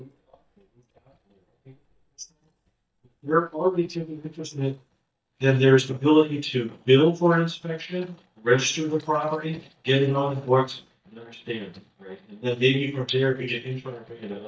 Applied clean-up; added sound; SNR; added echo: neural mask model DeepFilterNet 3.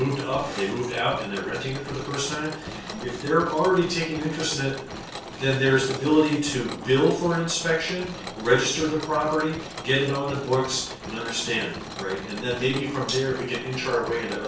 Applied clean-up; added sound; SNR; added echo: none; Mechanisms; 12 dB; reverberation time 0.3 s.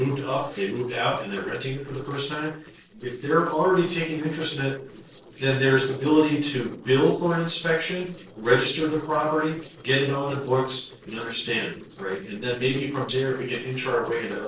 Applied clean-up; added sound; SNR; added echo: neural separator model SepFormer DNS4.